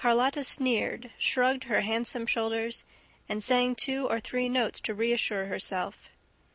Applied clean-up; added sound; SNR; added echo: none; none; none; none.